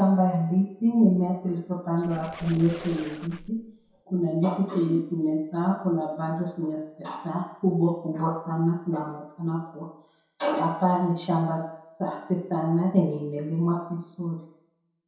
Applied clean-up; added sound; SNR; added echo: none; Squeak; 17 dB; reverberation time 0.7 s.